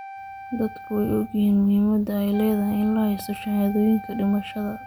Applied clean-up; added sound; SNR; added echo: none; Wind instrument, woodwind instrument; 16 dB; none.